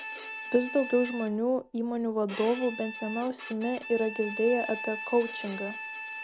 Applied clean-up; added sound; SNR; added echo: none; Bowed string instrument; 10 dB; none.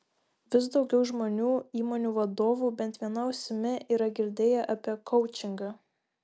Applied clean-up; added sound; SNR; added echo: none; none; none; none.